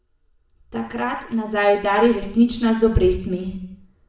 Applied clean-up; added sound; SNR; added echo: none; none; none; reverberation time 0.7 s.